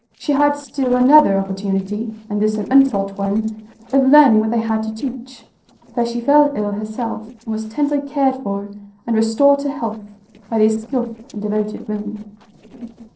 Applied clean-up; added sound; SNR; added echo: neural separator model SepFormer DNS4.